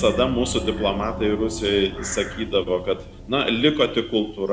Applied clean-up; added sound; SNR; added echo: none; Gong; 11 dB; none.